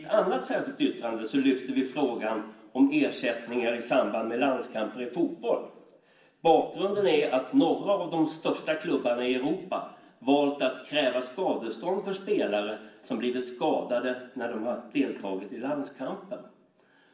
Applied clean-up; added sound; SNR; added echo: none; none; none; reverberation time 0.9 s.